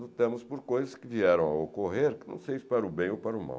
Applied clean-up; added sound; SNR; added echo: none; none; none; none.